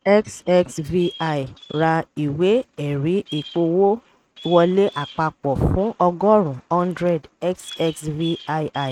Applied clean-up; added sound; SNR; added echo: neural mask model RNNoise.